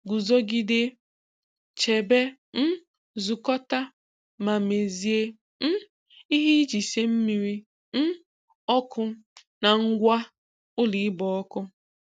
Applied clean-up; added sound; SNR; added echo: none; none; none; none.